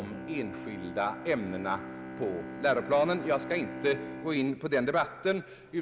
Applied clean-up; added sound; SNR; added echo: none; Bowed string instrument; 11 dB; none.